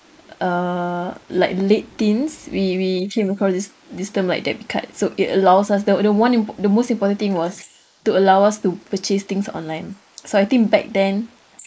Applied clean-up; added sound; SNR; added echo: neural mask model Resemble Enhance denoiser.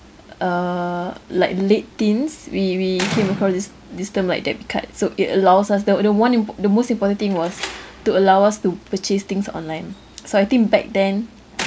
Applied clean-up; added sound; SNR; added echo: none; Slam; 17 dB; none.